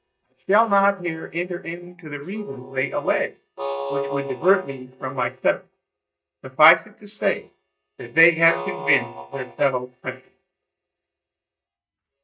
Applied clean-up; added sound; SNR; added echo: neural mask model DeepFilterNet 3.